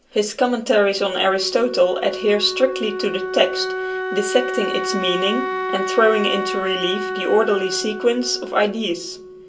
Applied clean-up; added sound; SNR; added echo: none; Wind instrument, woodwind instrument; 6 dB; reverberation time 0.2 s.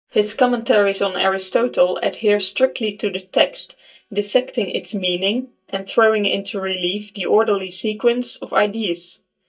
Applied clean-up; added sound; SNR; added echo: neural mask model DeepFilterNet 3.